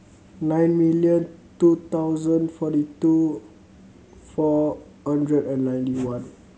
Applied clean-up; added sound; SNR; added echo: none; none; none; none.